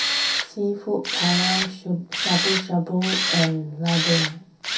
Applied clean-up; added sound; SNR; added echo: none; Tools; 0 dB; reverberation time 0.3 s.